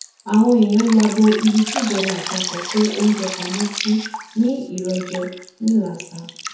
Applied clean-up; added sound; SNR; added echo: none; Drip; 11 dB; reverberation time 0.6 s.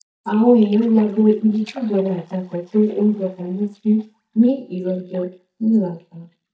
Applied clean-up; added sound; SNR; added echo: neural mask model DeepFilterNet 3.